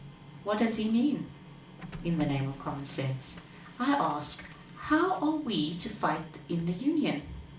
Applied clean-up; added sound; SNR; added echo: none; Printer; 15 dB; reverberation time 0.4 s.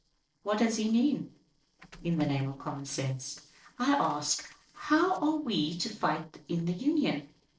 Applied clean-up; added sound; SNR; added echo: neural separator model SepFormer DNS4.